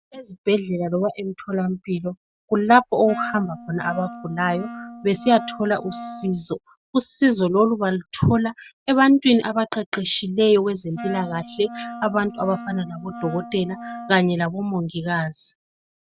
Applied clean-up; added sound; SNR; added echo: none; Wind instrument, woodwind instrument; 13 dB; none.